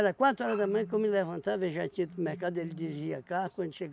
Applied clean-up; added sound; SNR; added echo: none; Telephone; 18 dB; none.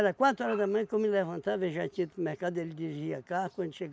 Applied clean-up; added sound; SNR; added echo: none; none; none; none.